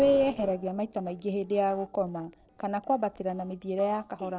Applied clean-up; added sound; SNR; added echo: neural separator model SepFormer DNS4.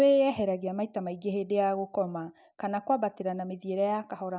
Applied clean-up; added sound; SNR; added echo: none; none; none; none.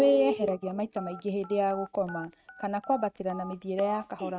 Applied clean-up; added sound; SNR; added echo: neural mask model RNNoise.